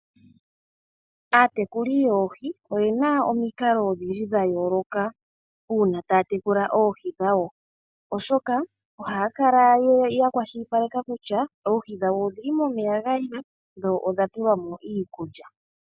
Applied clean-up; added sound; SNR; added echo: none; none; none; none.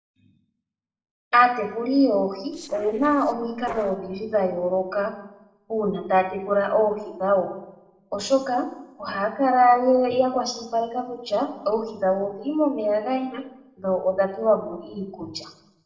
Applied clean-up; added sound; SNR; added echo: neural separator model SepFormer DNS4.